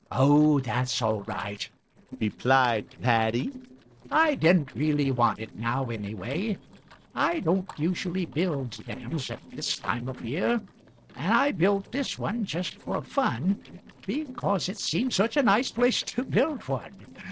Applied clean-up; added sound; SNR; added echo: neural separator model SepFormer DNS4.